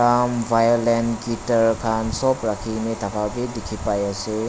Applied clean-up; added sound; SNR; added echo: none; none; none; none.